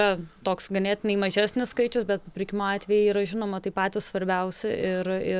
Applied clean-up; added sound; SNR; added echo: none; none; none; none.